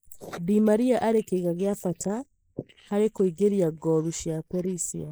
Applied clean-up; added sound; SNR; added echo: neural mask model Resemble Enhance denoiser.